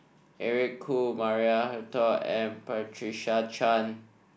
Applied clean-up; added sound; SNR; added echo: none; none; none; none.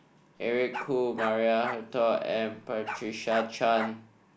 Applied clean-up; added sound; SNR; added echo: none; Bark; 11 dB; none.